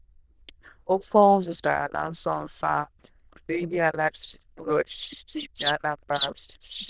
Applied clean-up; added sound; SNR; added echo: neural diffusion model UNIVERSE++.